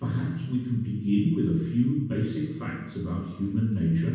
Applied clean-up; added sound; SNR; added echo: none; none; none; reverberation time 1.2 s.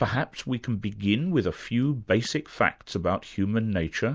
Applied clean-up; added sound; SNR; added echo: none; none; none; none.